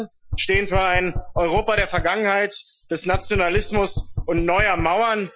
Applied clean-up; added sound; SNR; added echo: classical method Wiener filter.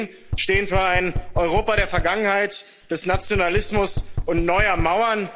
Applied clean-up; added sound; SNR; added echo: none; Knock; 4 dB; none.